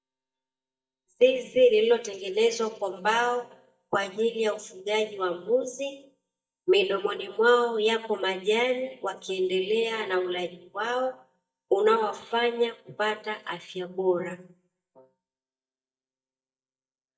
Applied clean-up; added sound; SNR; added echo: neural mask model DeepFilterNet 3.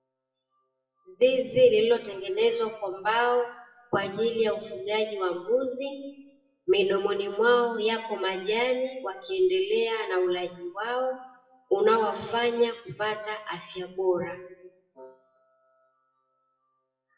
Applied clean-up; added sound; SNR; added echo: classical method WPE with log-MMSE.